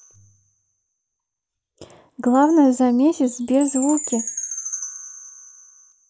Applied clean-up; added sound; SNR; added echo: none; Chime; 12 dB; none.